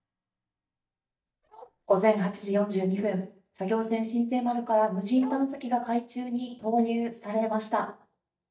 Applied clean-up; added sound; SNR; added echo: neural mask model DeepFilterNet 3.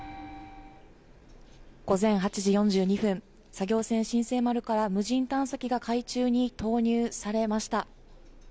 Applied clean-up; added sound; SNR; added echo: none; none; none; none.